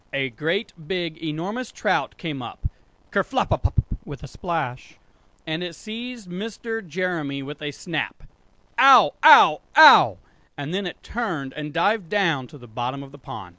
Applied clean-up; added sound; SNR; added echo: none; none; none; none.